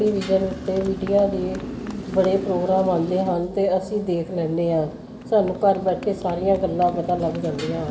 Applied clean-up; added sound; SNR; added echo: none; Motorcycle; 12 dB; reverberation time 2.0 s.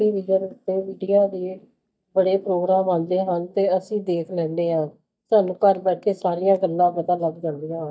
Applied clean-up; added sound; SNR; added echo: neural mask model DeepFilterNet 3.